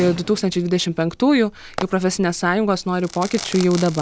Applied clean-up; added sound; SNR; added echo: none; Crackle / Fireworks; 16 dB; none.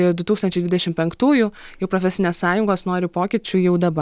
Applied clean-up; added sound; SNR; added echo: none; none; none; none.